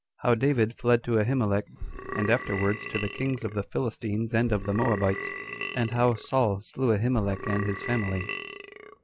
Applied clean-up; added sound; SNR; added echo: none; Burping, eructation; 9 dB; none.